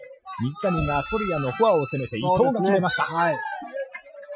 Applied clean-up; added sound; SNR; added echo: classical method Wiener filter.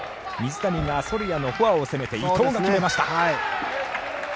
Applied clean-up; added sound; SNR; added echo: none; none; none; none.